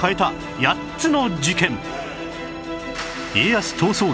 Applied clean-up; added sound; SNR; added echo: none; none; none; none.